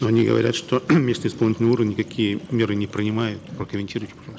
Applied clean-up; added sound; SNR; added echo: none; Sink (filling or washing); 19 dB; none.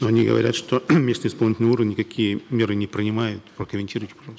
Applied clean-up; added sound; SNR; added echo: none; none; none; none.